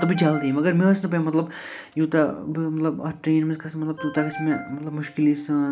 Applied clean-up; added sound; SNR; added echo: none; Ringtone; 18 dB; none.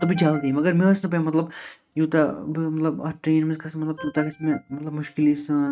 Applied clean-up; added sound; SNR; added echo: neural mask model RNNoise.